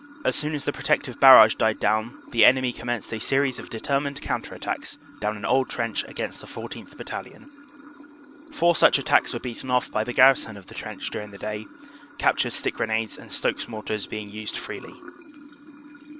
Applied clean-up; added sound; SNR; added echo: none; Sink (filling or washing) / Water; 19 dB; none.